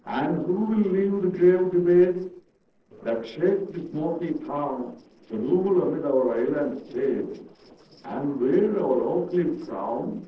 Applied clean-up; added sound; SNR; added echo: neural separator model SepFormer DNS4.